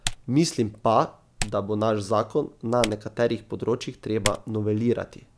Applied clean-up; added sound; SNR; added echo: none; Typing; 11 dB; none.